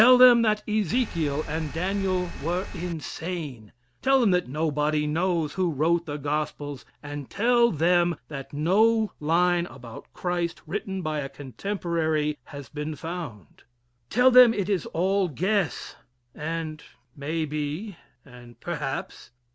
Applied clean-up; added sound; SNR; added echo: none; Engine; 10 dB; none.